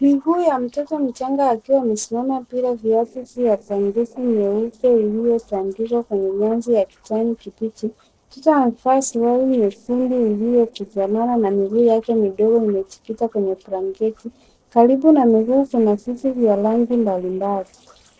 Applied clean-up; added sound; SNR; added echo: neural separator model SepFormer DNS4.